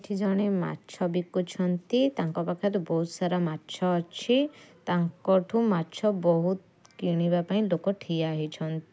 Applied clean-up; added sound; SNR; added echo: none; none; none; none.